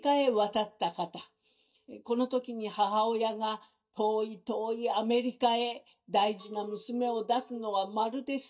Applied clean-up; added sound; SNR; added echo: neural mask model DeepFilterNet 3.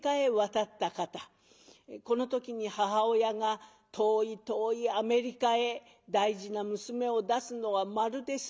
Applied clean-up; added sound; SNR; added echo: none; none; none; none.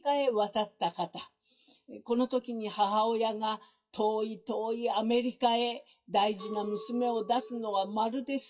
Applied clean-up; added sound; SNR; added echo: classical method WPE with log-MMSE.